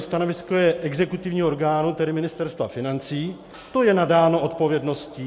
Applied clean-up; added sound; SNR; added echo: none; none; none; none.